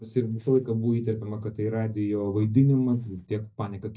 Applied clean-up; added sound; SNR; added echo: neural mask model DeepFilterNet 3.